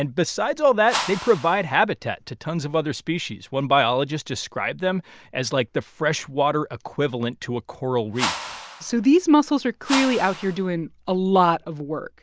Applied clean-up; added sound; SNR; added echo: none; Whoosh, swoosh, swish; 9 dB; none.